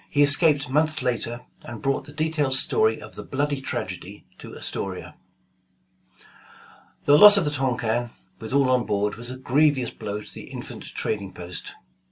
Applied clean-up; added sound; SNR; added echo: none; none; none; none.